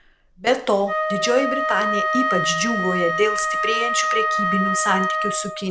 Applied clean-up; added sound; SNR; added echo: none; Wind instrument, woodwind instrument; 0 dB; none.